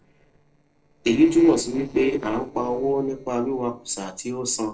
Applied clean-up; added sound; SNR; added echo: neural separator model SepFormer DNS4.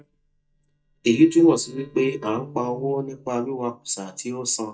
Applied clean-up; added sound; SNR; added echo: neural mask model DeepFilterNet 3.